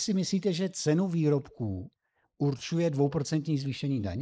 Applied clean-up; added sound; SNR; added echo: neural mask model Resemble Enhance denoiser.